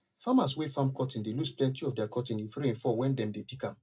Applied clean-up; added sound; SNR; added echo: none; none; none; reverberation time 0.2 s.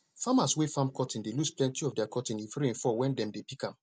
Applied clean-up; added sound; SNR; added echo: none; none; none; none.